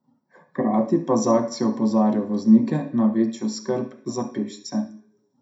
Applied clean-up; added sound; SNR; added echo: none; none; none; reverberation time 0.4 s.